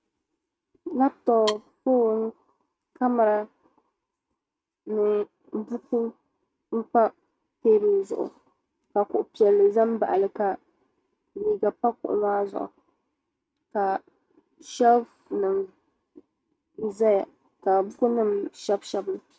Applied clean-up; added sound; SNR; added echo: neural mask model RNNoise.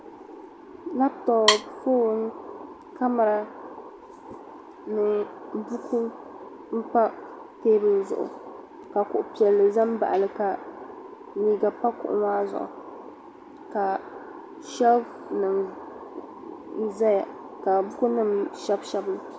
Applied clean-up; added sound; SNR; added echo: none; Wood; 1 dB; none.